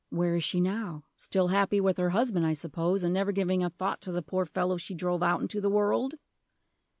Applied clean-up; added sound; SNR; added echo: none; none; none; none.